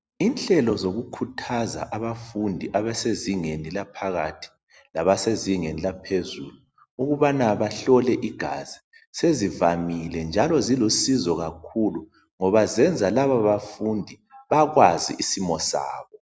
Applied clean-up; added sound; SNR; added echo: none; none; none; none.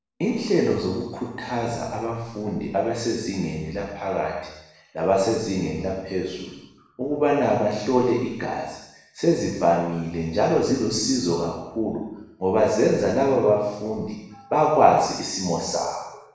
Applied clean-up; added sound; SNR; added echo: none; none; none; reverberation time 0.9 s.